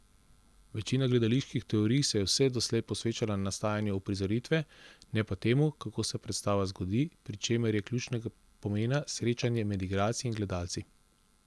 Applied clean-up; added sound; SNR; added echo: none; none; none; none.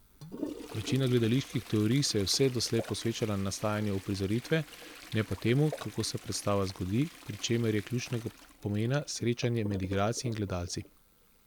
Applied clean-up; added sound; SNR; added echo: none; Toilet flush + Splash, splatter; 15 dB; none.